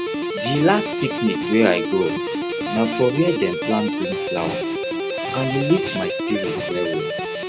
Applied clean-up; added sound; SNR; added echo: none; Guitar; 2 dB; none.